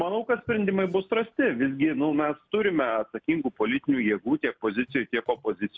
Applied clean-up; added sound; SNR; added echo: none; none; none; none.